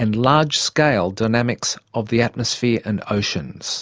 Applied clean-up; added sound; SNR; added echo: none; none; none; none.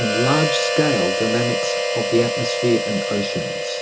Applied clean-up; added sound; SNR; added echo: none; Harmonica; 0 dB; reverberation time 0.2 s.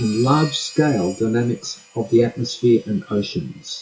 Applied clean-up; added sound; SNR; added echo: classical method WPE with log-MMSE.